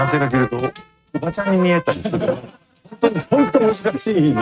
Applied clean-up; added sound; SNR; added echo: neural mask model RNNoise.